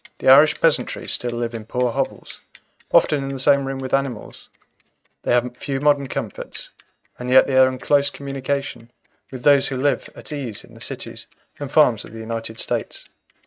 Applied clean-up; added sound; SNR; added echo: neural mask model RNNoise.